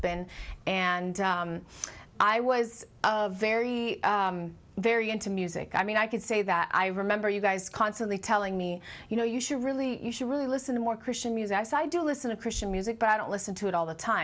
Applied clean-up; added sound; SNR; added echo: none; none; none; none.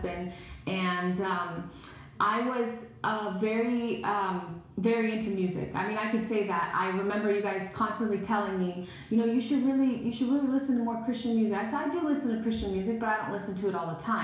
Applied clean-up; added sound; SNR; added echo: none; none; none; reverberation time 0.7 s.